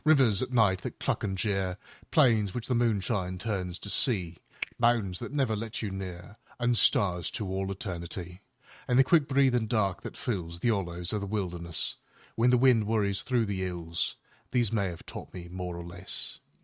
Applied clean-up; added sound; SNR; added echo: neural mask model RNNoise.